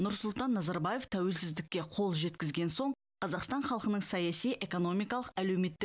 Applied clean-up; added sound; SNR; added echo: none; none; none; none.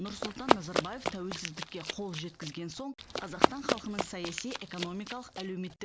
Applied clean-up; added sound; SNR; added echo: none; Run; -5 dB; none.